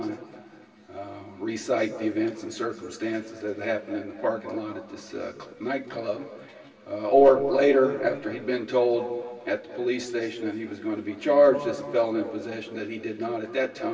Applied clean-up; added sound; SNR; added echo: none; none; none; reverberation time 2.4 s.